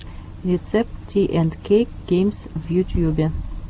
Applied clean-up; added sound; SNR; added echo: none; none; none; none.